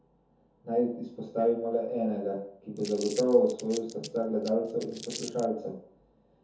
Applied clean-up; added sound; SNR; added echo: none; Crumpling, crinkling; 15 dB; reverberation time 0.5 s.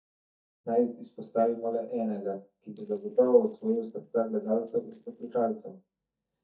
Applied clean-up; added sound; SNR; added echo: neural mask model DeepFilterNet 3.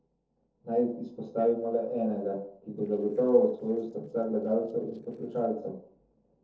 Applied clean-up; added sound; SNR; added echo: neural separator model SepFormer DNS4.